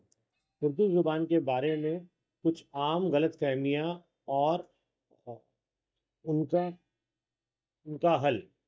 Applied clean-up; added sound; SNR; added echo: neural mask model DeepFilterNet 3.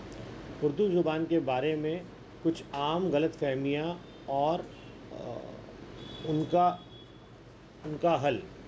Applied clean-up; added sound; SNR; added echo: none; none; none; none.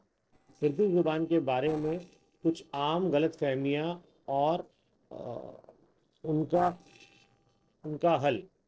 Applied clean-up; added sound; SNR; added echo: neural separator model SepFormer DNS4.